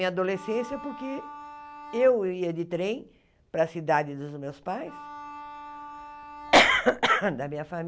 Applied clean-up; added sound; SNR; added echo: none; Bowed string instrument; 15 dB; none.